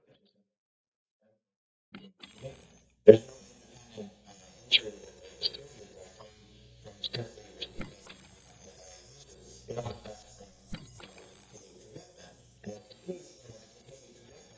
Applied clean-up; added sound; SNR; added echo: neural mask model DeepFilterNet 3.